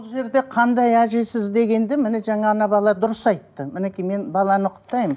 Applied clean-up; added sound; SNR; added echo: none; none; none; none.